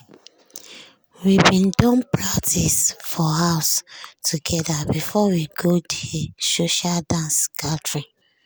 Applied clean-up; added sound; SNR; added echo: none; none; none; none.